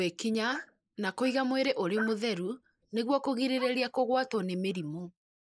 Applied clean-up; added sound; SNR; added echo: neural mask model Resemble Enhance denoiser.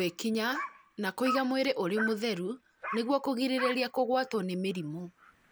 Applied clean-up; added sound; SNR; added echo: none; Dog; 10 dB; none.